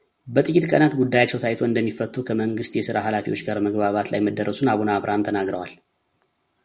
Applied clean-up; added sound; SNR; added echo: none; none; none; none.